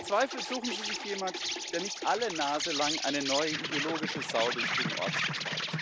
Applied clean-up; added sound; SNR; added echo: none; Insect; 1 dB; none.